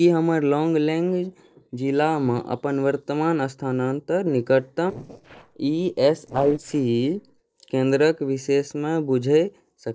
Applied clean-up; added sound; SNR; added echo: neural separator model SepFormer DNS4.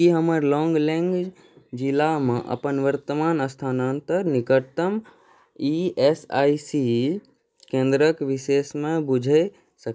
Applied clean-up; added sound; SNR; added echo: none; none; none; none.